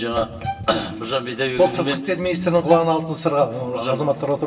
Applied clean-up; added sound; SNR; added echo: none; Bowed string instrument; 14 dB; reverberation time 1.3 s.